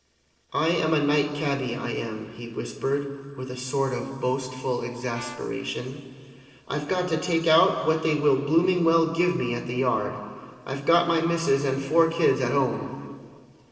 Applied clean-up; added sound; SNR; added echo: neural separator model SepFormer DNS4.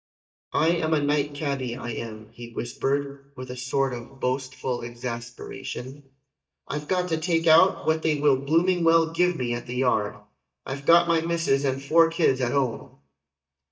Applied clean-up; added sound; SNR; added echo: neural mask model DeepFilterNet 3.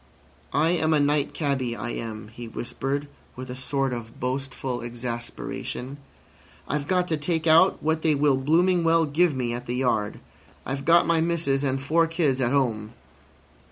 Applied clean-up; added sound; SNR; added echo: none; none; none; none.